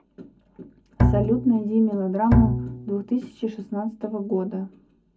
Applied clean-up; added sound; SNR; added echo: none; Bowed string instrument; -1 dB; reverberation time 0.4 s.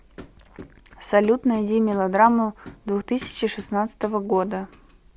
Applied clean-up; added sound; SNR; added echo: none; none; none; none.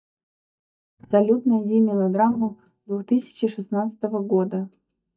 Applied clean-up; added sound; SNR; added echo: neural mask model DeepFilterNet 3.